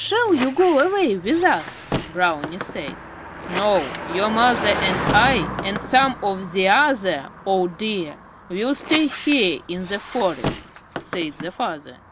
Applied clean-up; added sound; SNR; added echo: none; Squeak + Car passing by; 9 dB; none.